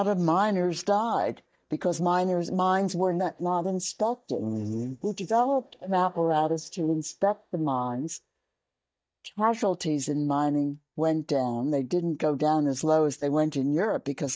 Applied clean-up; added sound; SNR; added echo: neural mask model DeepFilterNet 3.